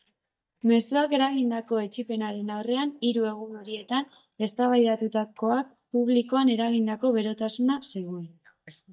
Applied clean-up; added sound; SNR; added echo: neural mask model DeepFilterNet 3.